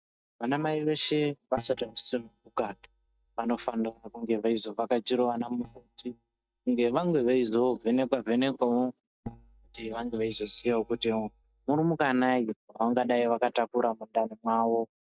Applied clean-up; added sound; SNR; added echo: neural mask model DeepFilterNet 3.